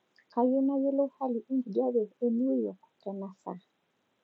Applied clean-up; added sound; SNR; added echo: none; none; none; none.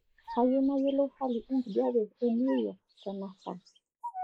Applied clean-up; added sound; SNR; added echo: neural mask model Resemble Enhance denoiser.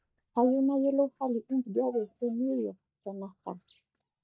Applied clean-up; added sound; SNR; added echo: neural mask model DeepFilterNet 3.